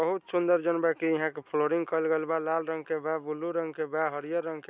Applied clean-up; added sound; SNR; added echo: none; none; none; none.